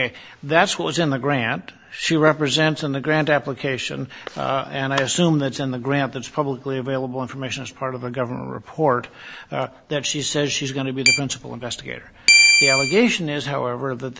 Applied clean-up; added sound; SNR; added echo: none; Keyboard (musical); -5 dB; none.